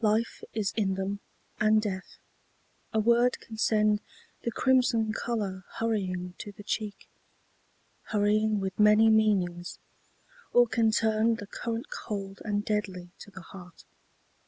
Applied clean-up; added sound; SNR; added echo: none; none; none; none.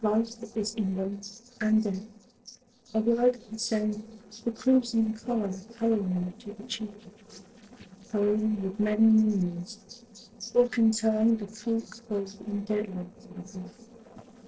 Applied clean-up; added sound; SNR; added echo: neural separator model SepFormer DNS4.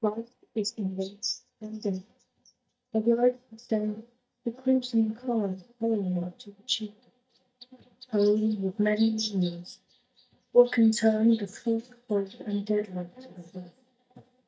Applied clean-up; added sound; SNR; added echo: neural mask model DeepFilterNet 3.